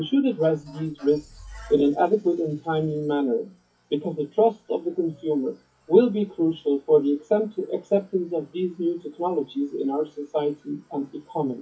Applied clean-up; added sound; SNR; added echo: classical method WPE with log-MMSE.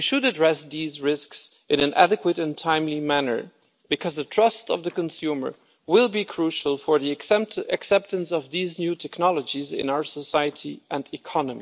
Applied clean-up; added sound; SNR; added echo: none; none; none; none.